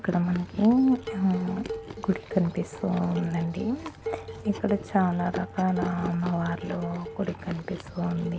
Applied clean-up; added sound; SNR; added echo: none; Dishes, pots, and pans + Chewing, mastication; 11 dB; none.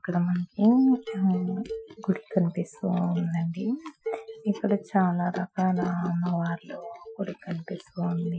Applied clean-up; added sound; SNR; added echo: classical method Wiener filter.